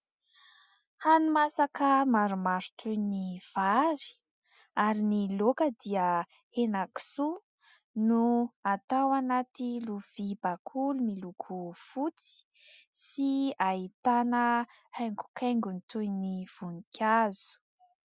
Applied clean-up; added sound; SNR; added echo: none; none; none; none.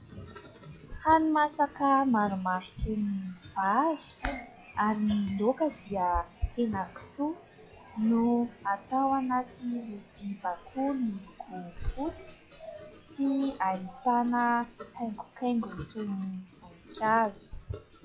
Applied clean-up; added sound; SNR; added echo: classical method log-MMSE.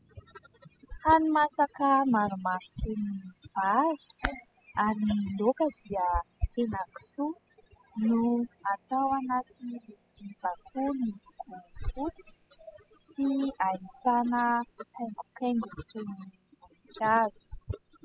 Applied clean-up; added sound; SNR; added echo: classical method spectral subtraction.